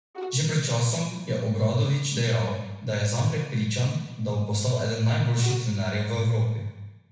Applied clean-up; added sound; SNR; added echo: none; Bowed string instrument; 14 dB; reverberation time 1.0 s.